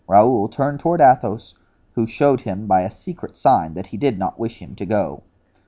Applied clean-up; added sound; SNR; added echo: none; none; none; none.